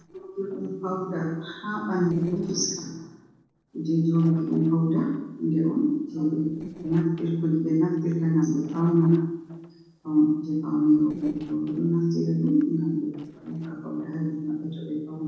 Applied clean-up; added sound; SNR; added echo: neural separator model SepFormer DNS4.